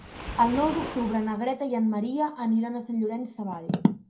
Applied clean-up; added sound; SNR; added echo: none; Waves, surf; 15 dB; reverberation time 0.2 s.